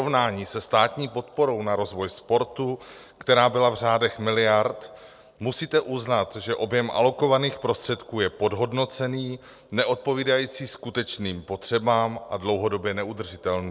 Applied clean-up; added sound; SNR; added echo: none; none; none; none.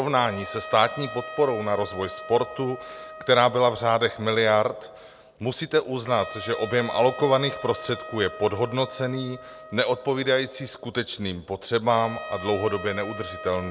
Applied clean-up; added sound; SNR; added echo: none; Trumpet; 14 dB; none.